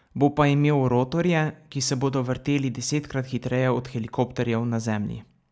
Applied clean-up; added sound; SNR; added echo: none; none; none; none.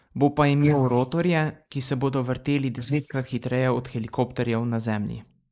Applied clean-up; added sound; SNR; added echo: neural mask model Resemble Enhance denoiser.